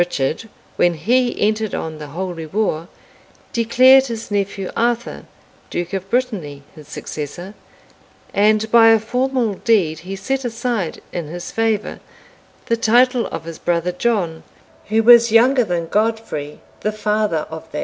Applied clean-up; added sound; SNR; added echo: none; none; none; none.